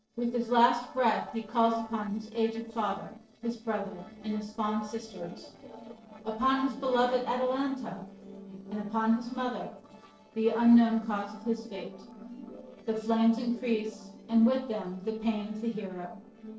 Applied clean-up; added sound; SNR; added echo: neural separator model SepFormer DNS4.